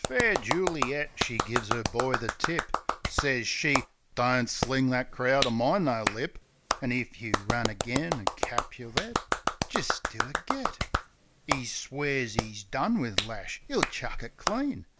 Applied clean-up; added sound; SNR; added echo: none; Clapping; 2 dB; none.